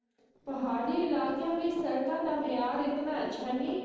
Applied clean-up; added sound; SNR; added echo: neural separator model SepFormer DNS4.